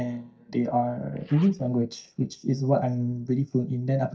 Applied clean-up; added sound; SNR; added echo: neural mask model DeepFilterNet 3.